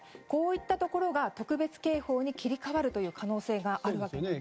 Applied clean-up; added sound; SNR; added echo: none; none; none; none.